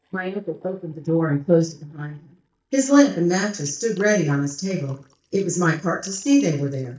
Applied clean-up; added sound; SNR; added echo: neural mask model DeepFilterNet 3.